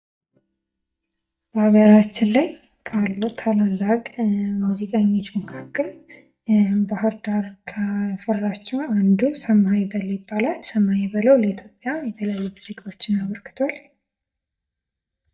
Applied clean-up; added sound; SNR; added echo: neural mask model DeepFilterNet 3.